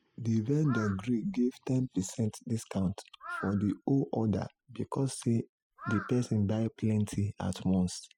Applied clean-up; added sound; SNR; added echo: classical method spectral subtraction.